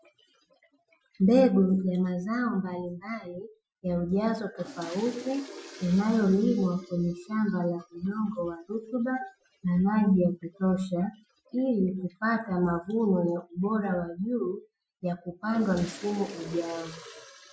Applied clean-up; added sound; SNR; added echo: classical method Wiener filter.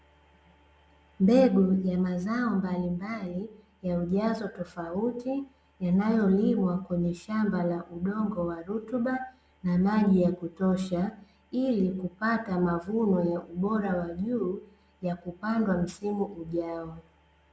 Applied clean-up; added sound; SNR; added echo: none; none; none; none.